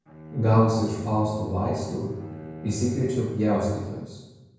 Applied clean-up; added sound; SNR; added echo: none; Bowed string instrument; 15 dB; reverberation time 1.0 s.